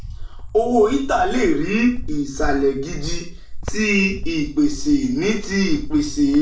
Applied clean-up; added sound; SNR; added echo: none; Cricket; 6 dB; reverberation time 0.4 s.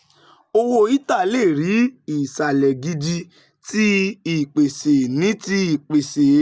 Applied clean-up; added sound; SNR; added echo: none; none; none; none.